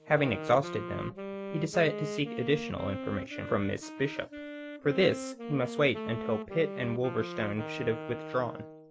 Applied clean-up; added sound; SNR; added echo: none; Wind instrument, woodwind instrument; 8 dB; none.